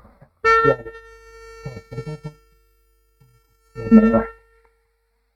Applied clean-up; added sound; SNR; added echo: neural mask model RNNoise.